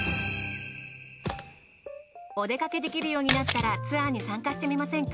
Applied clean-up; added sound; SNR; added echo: none; Camera; -4 dB; none.